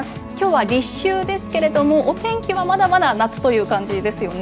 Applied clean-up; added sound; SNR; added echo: none; none; none; none.